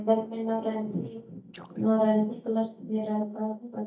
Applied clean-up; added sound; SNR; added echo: neural mask model DeepFilterNet 3.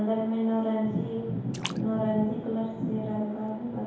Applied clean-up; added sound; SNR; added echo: none; Splash, splatter; 17 dB; reverberation time 0.8 s.